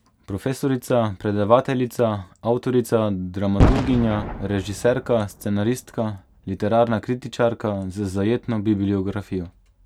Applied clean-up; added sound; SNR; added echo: none; Boom; 3 dB; none.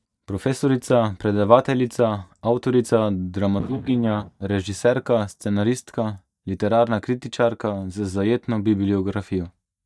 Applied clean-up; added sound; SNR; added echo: neural mask model DeepFilterNet 3.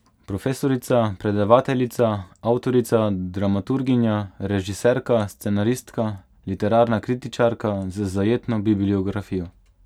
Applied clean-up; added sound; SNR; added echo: none; none; none; none.